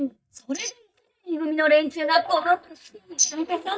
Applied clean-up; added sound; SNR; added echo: neural mask model DeepFilterNet 3.